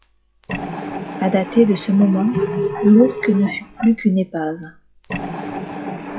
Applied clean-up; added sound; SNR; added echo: classical method log-MMSE.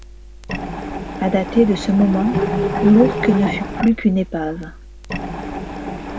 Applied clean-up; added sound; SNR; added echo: none; Mechanisms; 5 dB; none.